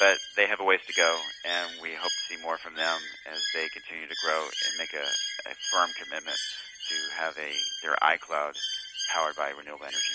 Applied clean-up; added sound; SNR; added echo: none; Bird; 4 dB; none.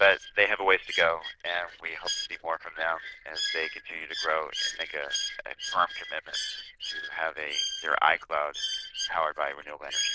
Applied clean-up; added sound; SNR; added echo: neural diffusion model UNIVERSE++.